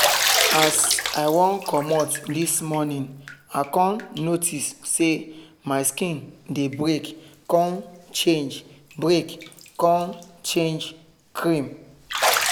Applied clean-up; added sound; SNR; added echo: none; Bathtub (filling or washing); 5 dB; none.